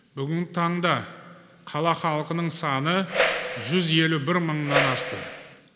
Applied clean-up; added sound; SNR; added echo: none; Whoosh, swoosh, swish; 2 dB; none.